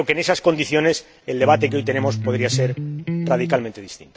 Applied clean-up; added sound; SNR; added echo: none; Electric guitar; 4 dB; none.